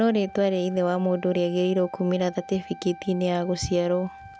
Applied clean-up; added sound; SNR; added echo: none; Wind instrument, woodwind instrument; 19 dB; none.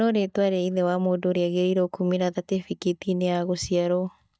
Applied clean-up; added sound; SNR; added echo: neural mask model DeepFilterNet 3.